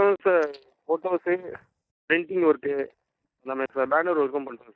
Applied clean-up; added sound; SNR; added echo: neural mask model DeepFilterNet 3.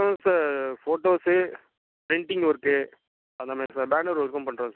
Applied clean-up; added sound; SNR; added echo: none; none; none; none.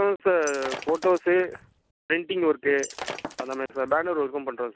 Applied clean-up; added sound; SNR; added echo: none; Shatter; 13 dB; none.